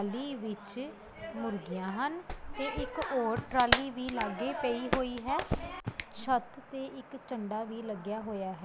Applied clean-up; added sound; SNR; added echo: none; Clapping; 1 dB; none.